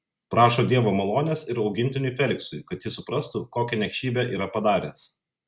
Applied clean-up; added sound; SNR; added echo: none; none; none; none.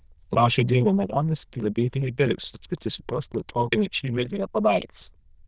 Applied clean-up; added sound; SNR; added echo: neural diffusion model UNIVERSE++.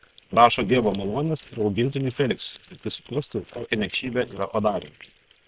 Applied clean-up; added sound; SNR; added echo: neural separator model SepFormer WHAM!.